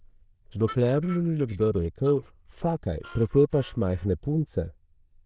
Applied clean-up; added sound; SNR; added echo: neural diffusion model UNIVERSE++.